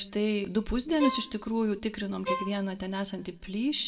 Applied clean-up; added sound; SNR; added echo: none; Bowed string instrument; 6 dB; reverberation time 0.7 s.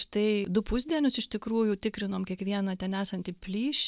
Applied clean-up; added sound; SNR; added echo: none; none; none; none.